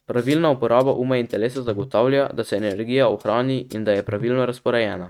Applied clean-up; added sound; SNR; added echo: neural mask model RNNoise.